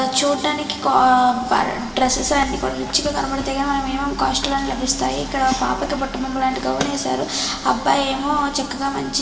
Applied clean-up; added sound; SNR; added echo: none; Motor vehicle (road); 15 dB; reverberation time 2.2 s.